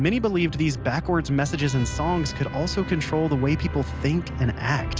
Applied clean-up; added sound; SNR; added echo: none; Trumpet; 19 dB; none.